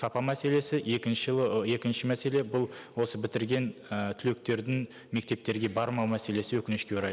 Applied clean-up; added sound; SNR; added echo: none; none; none; none.